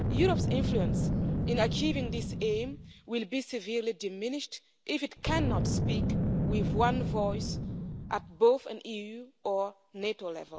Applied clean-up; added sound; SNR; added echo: none; Boom; 0 dB; none.